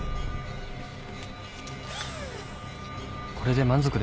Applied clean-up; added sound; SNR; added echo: none; Engine / Drill; 13 dB; none.